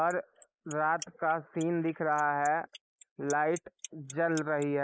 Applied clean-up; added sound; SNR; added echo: neural mask model Resemble Enhance denoiser.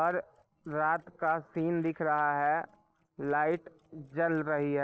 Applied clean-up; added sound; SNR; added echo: neural separator model SepFormer DNS4.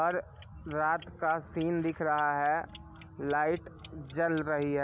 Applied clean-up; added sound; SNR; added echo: none; Clock; 15 dB; none.